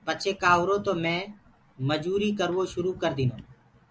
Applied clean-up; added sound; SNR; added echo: none; none; none; none.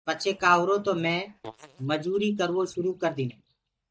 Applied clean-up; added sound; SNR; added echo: neural mask model DeepFilterNet 3.